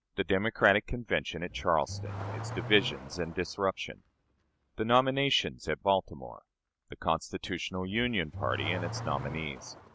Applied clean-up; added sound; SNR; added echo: none; Accelerating, revving, vroom / Car; 12 dB; none.